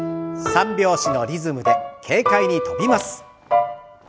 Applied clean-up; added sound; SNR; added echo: none; none; none; none.